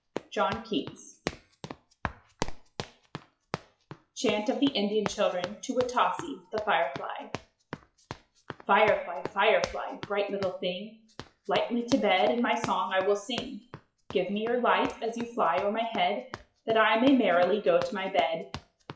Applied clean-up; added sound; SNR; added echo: classical method WPE with log-MMSE.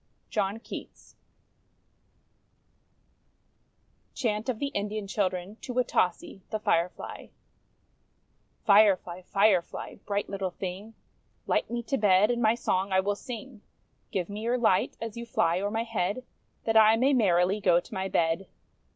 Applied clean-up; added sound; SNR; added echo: none; none; none; none.